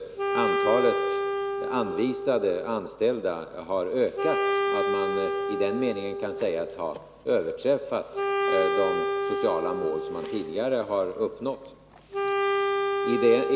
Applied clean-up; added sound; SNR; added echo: none; Wind instrument, woodwind instrument; 1 dB; none.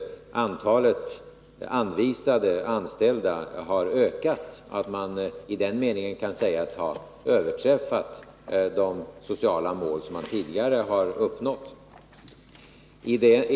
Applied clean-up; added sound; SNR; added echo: none; none; none; none.